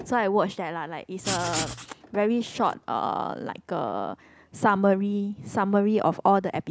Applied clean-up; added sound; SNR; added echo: none; Writing + Motor vehicle (road); 15 dB; none.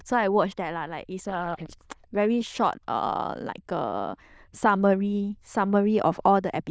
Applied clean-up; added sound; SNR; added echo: neural diffusion model UNIVERSE++.